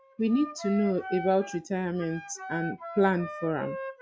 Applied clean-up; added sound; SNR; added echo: classical method log-MMSE.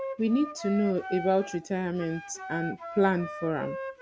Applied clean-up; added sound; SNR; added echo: none; Wind instrument, woodwind instrument; 10 dB; none.